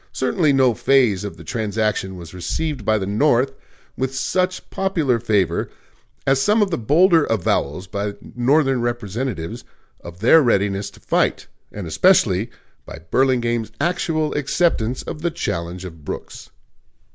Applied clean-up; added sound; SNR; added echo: none; Bass drum; 17 dB; none.